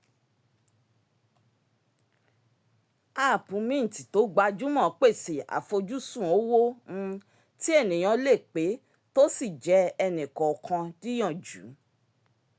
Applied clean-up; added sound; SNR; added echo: none; none; none; none.